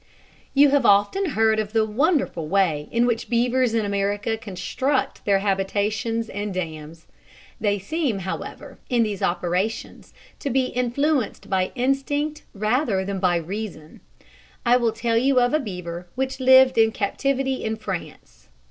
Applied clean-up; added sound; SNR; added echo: none; none; none; none.